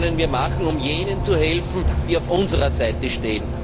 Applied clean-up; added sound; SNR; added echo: none; Bus; 1 dB; none.